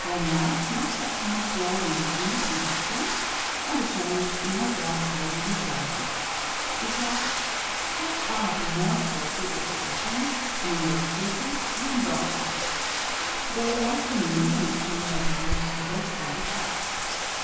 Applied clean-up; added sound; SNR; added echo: none; Bathtub (filling or washing); -2 dB; reverberation time 1.0 s.